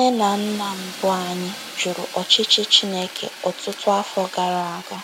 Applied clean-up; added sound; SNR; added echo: none; Fire; 13 dB; none.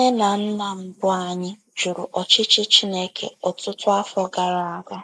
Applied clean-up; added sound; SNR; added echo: neural mask model Resemble Enhance denoiser.